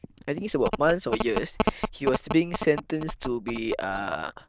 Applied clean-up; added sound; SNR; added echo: neural diffusion model UNIVERSE++.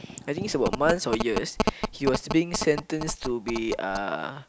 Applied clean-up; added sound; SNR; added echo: none; Telephone; 4 dB; none.